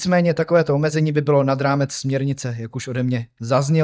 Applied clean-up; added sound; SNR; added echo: neural mask model DeepFilterNet 3.